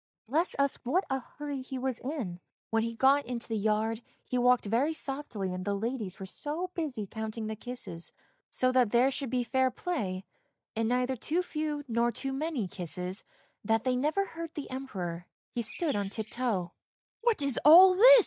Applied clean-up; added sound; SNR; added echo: neural mask model DeepFilterNet 3.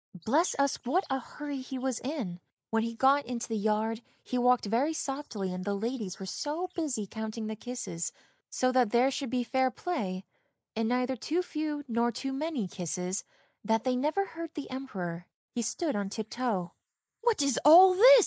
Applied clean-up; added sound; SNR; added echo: neural mask model Resemble Enhance denoiser.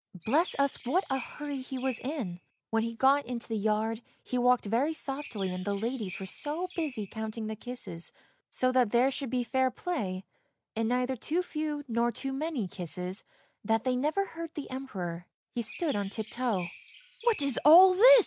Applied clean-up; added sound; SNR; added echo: none; Chirp, tweet; 17 dB; none.